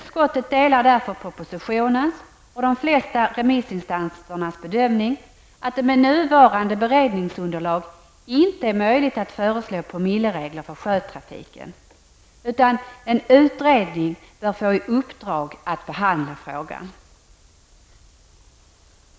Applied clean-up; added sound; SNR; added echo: none; none; none; none.